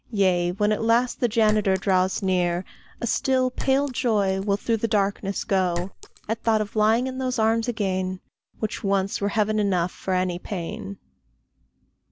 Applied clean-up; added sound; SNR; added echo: none; Chink, clink; 12 dB; none.